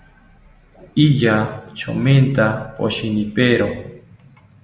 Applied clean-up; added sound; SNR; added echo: none; none; none; none.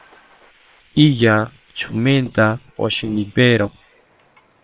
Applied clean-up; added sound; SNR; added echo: neural separator model SepFormer WHAM!.